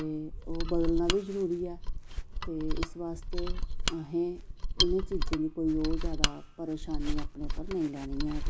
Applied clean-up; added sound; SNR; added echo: none; Mechanisms; -2 dB; none.